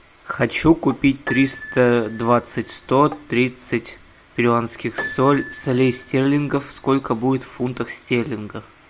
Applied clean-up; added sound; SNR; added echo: none; Tap + Piano; 16 dB; none.